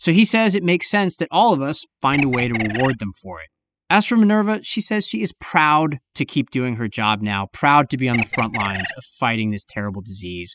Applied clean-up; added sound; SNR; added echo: classical method spectral subtraction.